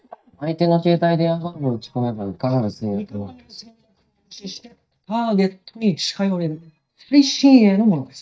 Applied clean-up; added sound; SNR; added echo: neural mask model DeepFilterNet 3.